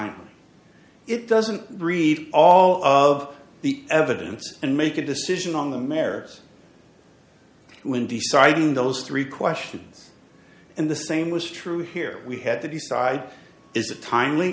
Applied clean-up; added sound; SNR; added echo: none; none; none; none.